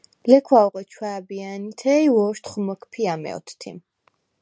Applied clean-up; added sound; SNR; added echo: none; none; none; none.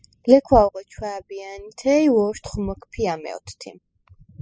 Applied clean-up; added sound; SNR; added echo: classical method spectral subtraction.